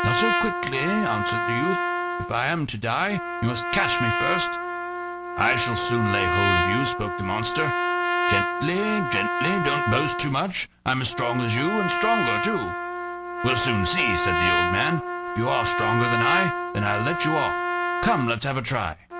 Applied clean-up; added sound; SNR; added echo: none; Trumpet; 0 dB; none.